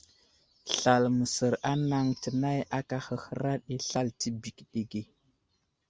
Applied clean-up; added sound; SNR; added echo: none; none; none; none.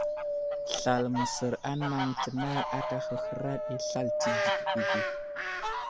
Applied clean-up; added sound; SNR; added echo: none; Fowl + Wind; -2 dB; none.